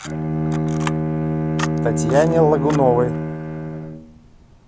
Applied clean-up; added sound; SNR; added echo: none; Camera + Bowed string instrument; 0 dB; none.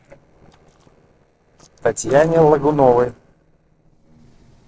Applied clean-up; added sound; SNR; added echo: neural separator model SepFormer DNS4.